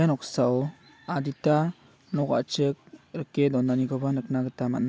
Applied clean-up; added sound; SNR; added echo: none; none; none; none.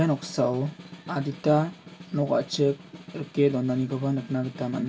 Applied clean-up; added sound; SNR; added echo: none; Snare drum; 18 dB; reverberation time 0.2 s.